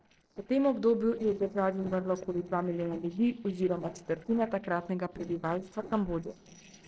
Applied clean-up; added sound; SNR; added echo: neural separator model SepFormer DNS4.